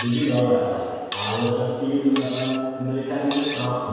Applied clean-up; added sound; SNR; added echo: none; Cutlery, silverware; 4 dB; reverberation time 1.9 s.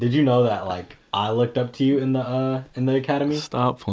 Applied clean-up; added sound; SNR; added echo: none; none; none; none.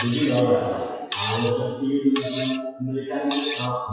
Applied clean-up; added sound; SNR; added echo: classical method WPE with log-MMSE.